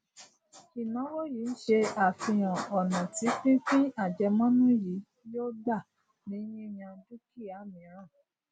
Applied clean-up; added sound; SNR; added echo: none; none; none; none.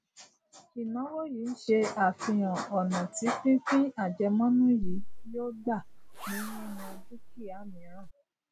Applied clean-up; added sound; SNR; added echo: none; Zipper (clothing); 5 dB; none.